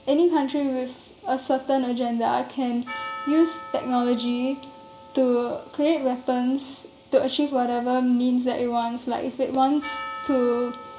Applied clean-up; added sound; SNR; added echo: none; Percussion; 17 dB; reverberation time 0.7 s.